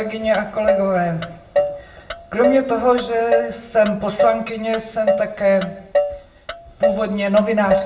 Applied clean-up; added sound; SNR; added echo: none; Motor vehicle (road); 3 dB; reverberation time 0.5 s.